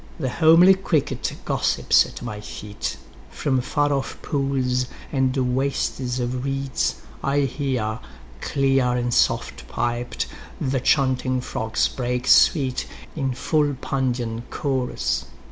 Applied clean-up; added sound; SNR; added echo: none; none; none; none.